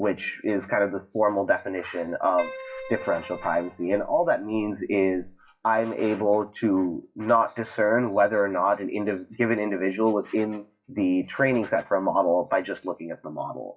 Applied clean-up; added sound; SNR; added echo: classical method WPE with log-MMSE.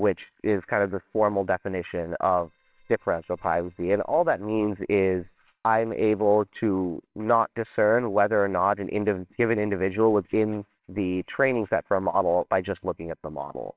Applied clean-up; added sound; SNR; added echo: neural separator model SepFormer WHAMR!.